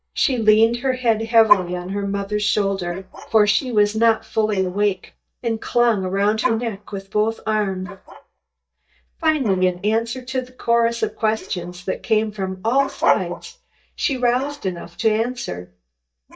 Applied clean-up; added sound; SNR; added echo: neural mask model DeepFilterNet 3.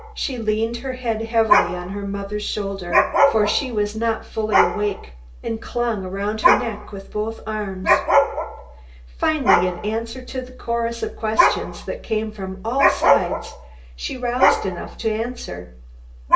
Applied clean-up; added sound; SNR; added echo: none; Dog; -1 dB; reverberation time 0.3 s.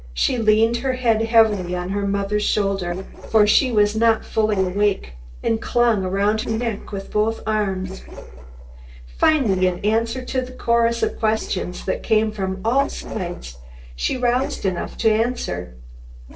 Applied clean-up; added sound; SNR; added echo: neural separator model SepFormer DNS4.